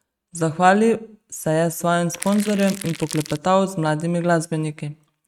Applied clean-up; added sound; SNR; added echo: neural mask model RNNoise.